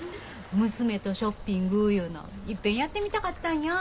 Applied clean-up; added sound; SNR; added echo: none; Waves, surf; 17 dB; none.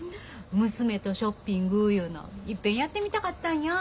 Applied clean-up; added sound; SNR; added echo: none; none; none; none.